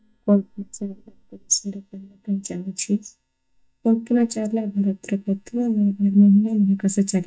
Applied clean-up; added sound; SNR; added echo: neural mask model DeepFilterNet 3.